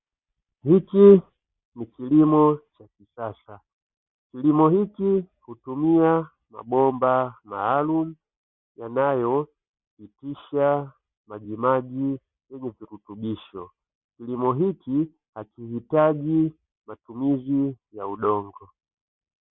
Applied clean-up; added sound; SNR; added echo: none; none; none; none.